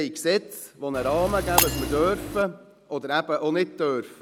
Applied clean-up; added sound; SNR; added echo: none; Shatter + Engine; 4 dB; none.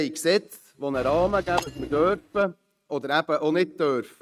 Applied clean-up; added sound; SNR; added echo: neural mask model RNNoise.